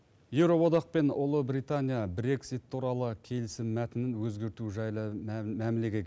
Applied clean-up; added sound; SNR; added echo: none; none; none; none.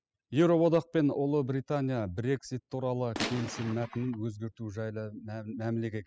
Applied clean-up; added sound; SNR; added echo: classical method spectral subtraction.